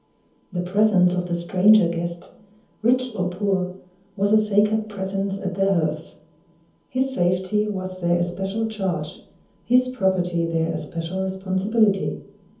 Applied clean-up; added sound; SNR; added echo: none; none; none; reverberation time 0.7 s.